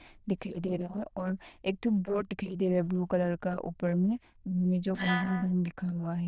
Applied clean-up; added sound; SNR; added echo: neural diffusion model UNIVERSE++.